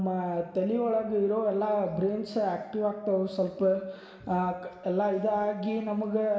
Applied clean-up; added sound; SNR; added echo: none; none; none; reverberation time 1.2 s.